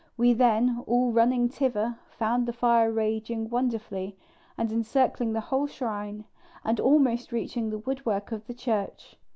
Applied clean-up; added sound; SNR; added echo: none; none; none; none.